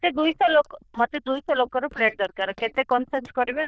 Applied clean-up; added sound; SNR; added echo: neural diffusion model UNIVERSE++.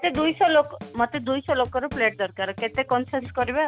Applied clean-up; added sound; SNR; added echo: none; Drum kit; 16 dB; none.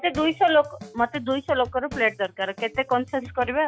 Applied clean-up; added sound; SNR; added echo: classical method log-MMSE.